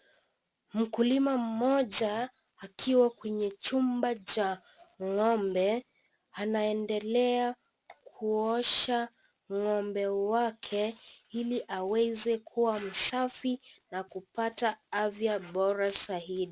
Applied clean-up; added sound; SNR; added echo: none; none; none; none.